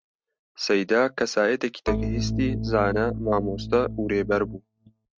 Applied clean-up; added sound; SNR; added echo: neural mask model RNNoise.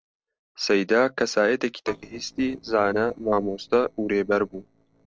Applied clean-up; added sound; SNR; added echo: neural separator model SepFormer DNS4.